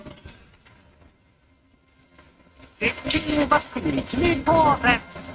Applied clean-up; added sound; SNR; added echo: neural mask model RNNoise.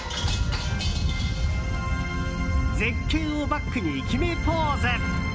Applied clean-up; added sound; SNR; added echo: none; none; none; none.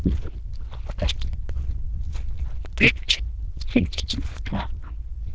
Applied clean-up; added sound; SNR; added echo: neural diffusion model UNIVERSE++.